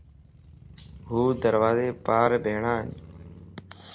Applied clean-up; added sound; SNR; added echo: none; Motorcycle / Crow; 19 dB; none.